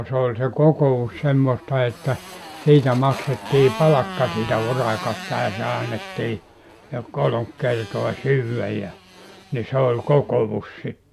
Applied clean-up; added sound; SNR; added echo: none; Motorcycle; 15 dB; none.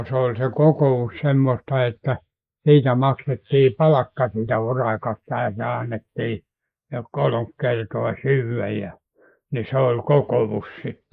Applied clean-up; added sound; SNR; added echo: neural mask model Resemble Enhance denoiser.